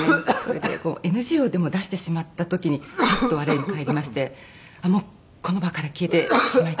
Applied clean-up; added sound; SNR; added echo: none; Cough; 1 dB; none.